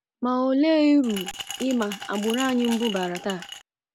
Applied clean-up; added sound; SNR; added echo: none; Glass; 12 dB; none.